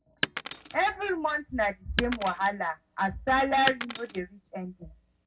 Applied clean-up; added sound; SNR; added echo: none; Shatter; 9 dB; reverberation time 0.4 s.